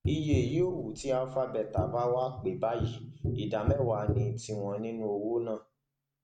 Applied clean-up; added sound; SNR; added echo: neural mask model RNNoise.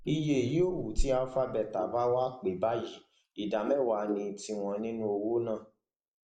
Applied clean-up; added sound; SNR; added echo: neural mask model Resemble Enhance denoiser.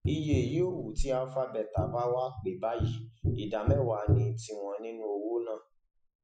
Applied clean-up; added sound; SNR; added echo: classical method Wiener filter.